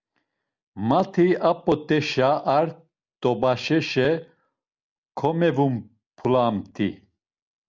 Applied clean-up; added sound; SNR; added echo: none; none; none; none.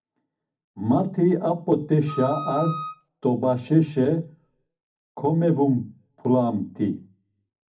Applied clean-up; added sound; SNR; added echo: none; Wind instrument, woodwind instrument; 9 dB; reverberation time 0.4 s.